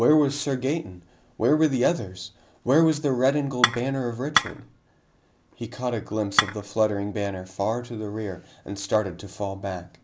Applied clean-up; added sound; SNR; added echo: none; Dishes, pots, and pans / Chink, clink; -1 dB; none.